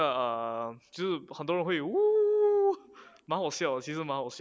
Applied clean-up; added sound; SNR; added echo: none; none; none; none.